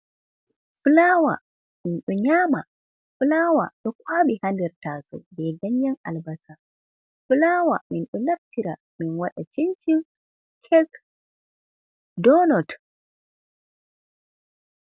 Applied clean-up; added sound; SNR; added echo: none; none; none; none.